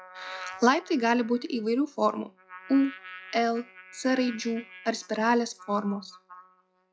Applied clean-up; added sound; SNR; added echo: classical method log-MMSE.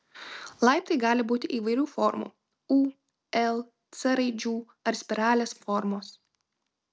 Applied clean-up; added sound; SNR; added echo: none; none; none; none.